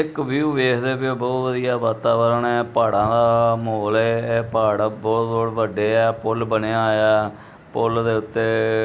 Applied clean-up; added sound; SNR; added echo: none; none; none; none.